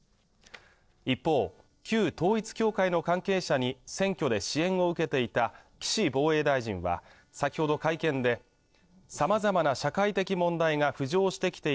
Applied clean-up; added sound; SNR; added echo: neural separator model SepFormer DNS4.